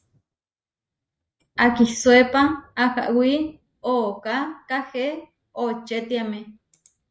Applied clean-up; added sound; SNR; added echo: neural mask model RNNoise.